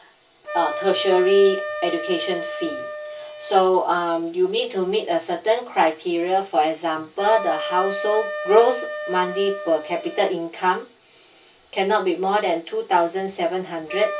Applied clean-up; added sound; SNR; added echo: none; Wind instrument, woodwind instrument; 11 dB; reverberation time 0.1 s.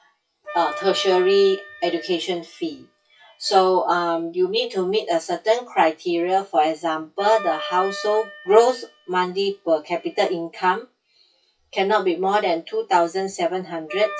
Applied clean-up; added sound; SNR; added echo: classical method WPE with log-MMSE.